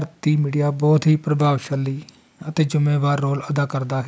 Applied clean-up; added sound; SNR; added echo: none; none; none; none.